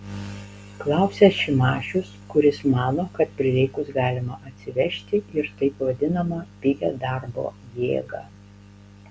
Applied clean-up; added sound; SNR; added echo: none; none; none; none.